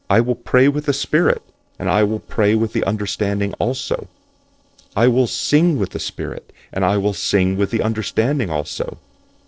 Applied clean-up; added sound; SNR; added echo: neural separator model SepFormer DNS4.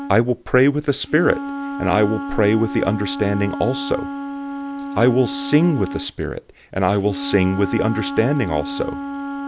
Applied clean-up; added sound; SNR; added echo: none; Wind instrument, woodwind instrument; 8 dB; none.